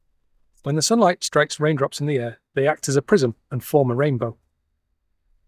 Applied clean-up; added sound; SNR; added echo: neural mask model DeepFilterNet 3.